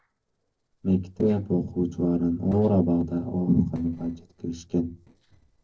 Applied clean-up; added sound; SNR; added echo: neural separator model SepFormer DNS4.